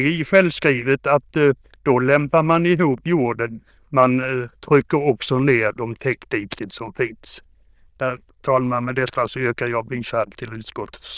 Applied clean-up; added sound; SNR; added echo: neural diffusion model UNIVERSE++.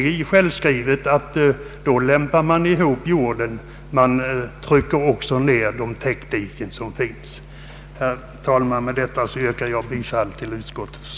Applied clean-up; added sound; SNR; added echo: none; none; none; none.